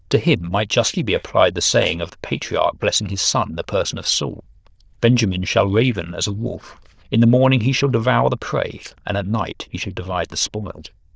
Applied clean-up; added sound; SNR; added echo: neural diffusion model UNIVERSE++.